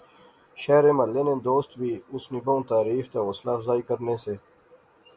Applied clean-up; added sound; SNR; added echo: none; none; none; none.